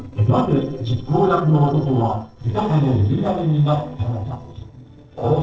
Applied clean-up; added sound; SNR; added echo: neural separator model SepFormer DNS4.